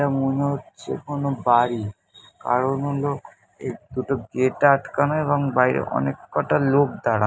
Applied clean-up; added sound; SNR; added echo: none; none; none; none.